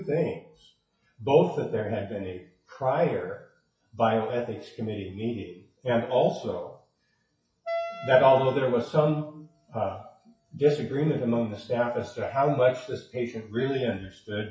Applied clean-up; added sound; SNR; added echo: classical method WPE with log-MMSE.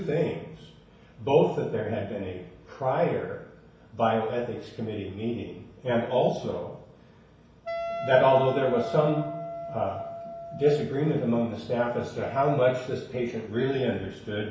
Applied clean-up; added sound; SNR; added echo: none; Wind instrument, woodwind instrument; 7 dB; reverberation time 0.6 s.